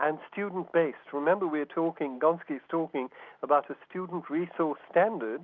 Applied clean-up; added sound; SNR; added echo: none; none; none; none.